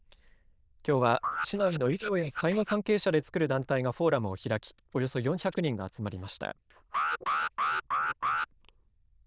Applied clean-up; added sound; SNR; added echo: neural diffusion model UNIVERSE++.